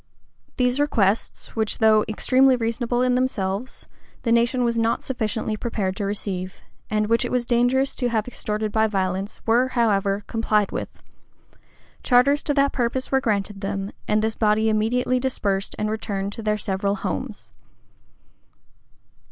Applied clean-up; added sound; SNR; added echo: none; none; none; none.